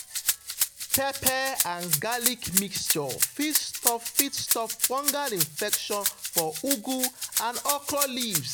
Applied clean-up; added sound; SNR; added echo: none; Rattle (instrument); -2 dB; none.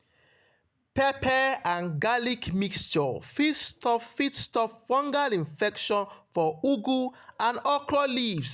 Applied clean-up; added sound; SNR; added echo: none; none; none; none.